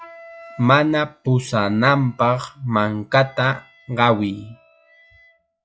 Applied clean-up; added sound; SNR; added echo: classical method log-MMSE.